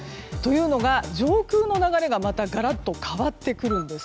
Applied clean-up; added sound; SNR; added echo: none; none; none; none.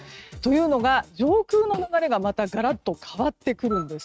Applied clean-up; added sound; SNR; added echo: neural mask model RNNoise.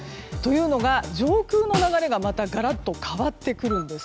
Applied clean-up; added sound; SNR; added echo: none; Snare drum; 12 dB; none.